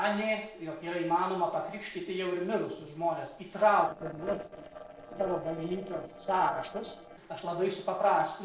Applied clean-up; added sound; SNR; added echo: neural separator model SepFormer DNS4.